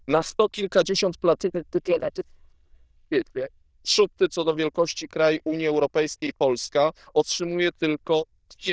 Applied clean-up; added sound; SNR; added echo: neural diffusion model UNIVERSE++.